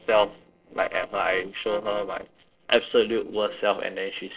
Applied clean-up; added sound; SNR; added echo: neural separator model SepFormer DNS4.